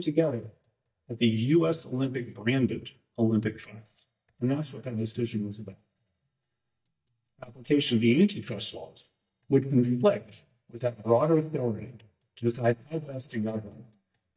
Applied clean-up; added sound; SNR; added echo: neural mask model DeepFilterNet 3.